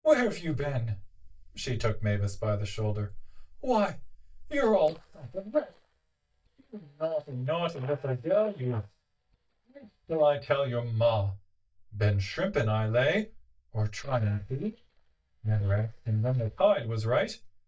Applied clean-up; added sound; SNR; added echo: neural mask model DeepFilterNet 3.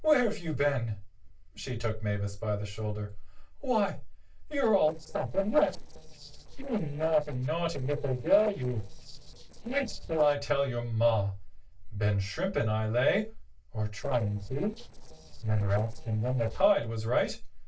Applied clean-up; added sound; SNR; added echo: neural separator model SepFormer DNS4.